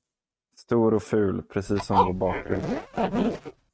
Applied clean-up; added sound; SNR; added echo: neural mask model RNNoise.